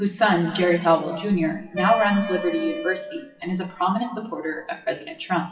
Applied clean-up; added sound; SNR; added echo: classical method WPE with log-MMSE.